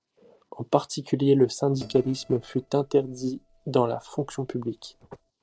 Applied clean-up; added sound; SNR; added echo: neural separator model SepFormer DNS4.